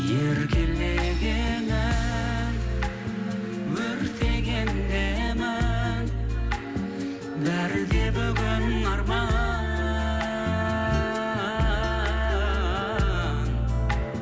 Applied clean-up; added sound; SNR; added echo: none; none; none; none.